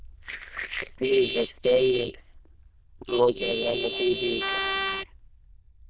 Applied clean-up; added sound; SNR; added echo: neural diffusion model UNIVERSE++.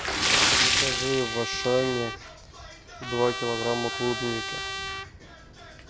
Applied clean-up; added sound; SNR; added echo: none; Trumpet + Splash, splatter; -2 dB; none.